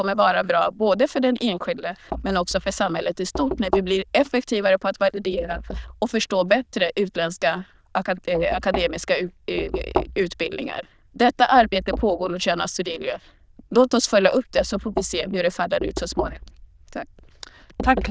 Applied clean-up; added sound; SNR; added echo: neural diffusion model UNIVERSE++.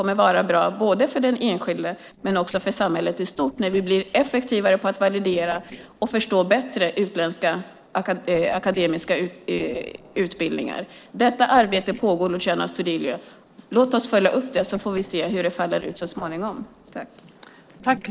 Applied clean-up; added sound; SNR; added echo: neural separator model SepFormer DNS4.